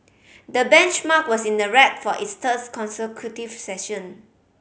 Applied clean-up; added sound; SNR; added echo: none; none; none; none.